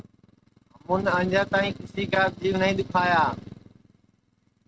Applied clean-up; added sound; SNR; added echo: neural mask model RNNoise.